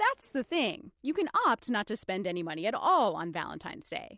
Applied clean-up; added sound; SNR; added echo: none; none; none; none.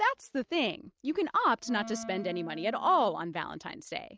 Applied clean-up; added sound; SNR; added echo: neural mask model RNNoise.